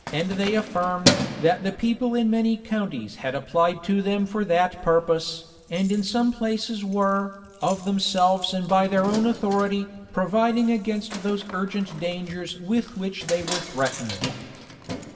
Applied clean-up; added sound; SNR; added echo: none; Keys jangling; 10 dB; reverberation time 1.4 s.